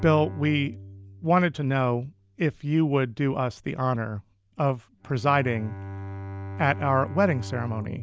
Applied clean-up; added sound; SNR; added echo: none; Bowed string instrument; 13 dB; none.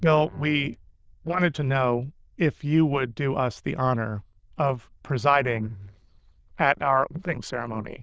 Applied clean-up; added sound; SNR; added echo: neural diffusion model UNIVERSE++.